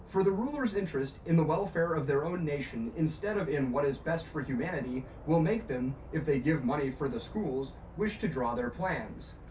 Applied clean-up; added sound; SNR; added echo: none; Insect / Frog; 16 dB; reverberation time 0.3 s.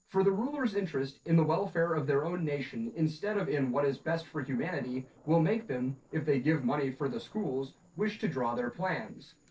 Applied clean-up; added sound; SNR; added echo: neural separator model SepFormer DNS4.